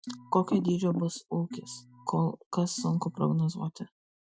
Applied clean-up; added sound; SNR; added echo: classical method Wiener filter.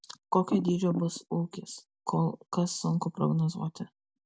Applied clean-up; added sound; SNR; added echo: none; none; none; none.